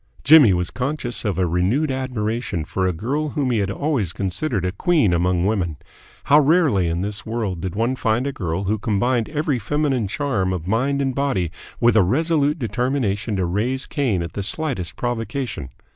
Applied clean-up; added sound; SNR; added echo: none; none; none; none.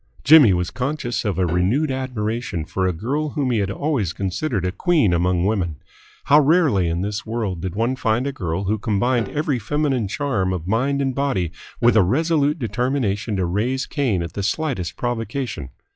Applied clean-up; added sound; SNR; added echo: classical method log-MMSE.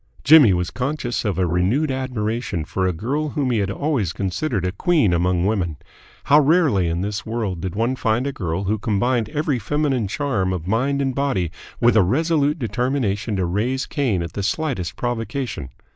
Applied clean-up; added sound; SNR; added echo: neural mask model Resemble Enhance denoiser.